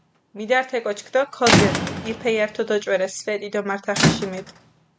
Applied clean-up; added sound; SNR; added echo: none; Squeak / Rattle / Slam; 1 dB; none.